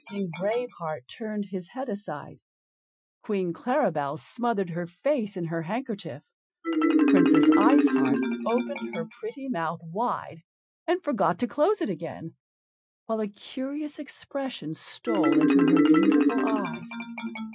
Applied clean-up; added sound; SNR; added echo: classical method Wiener filter.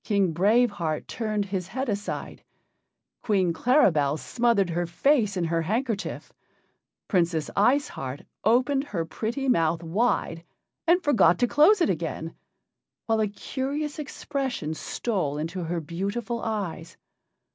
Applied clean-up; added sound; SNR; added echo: none; none; none; none.